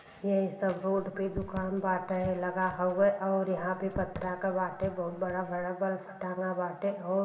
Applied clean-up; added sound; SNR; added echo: none; Raindrop / Drip; 14 dB; reverberation time 2.3 s.